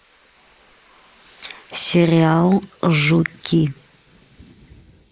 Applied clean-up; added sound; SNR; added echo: neural mask model Resemble Enhance denoiser.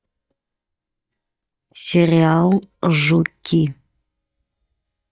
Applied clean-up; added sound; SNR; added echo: neural mask model DeepFilterNet 3.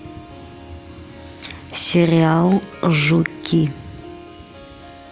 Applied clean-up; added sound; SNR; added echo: none; Harp; 19 dB; none.